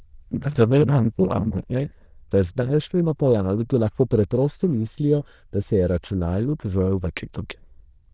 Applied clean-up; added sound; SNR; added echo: neural diffusion model UNIVERSE++.